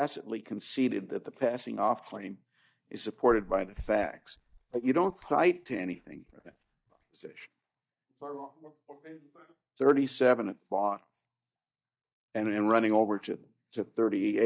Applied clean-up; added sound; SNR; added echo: neural mask model DeepFilterNet 3.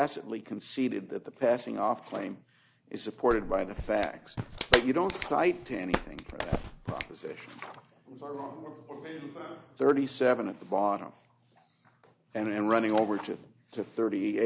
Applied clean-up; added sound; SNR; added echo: none; Clapping; 4 dB; none.